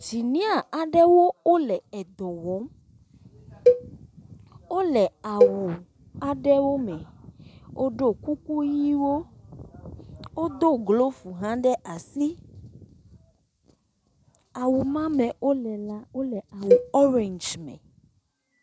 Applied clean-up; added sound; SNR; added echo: none; Cowbell; 0 dB; none.